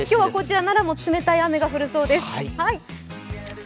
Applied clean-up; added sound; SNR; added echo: none; none; none; none.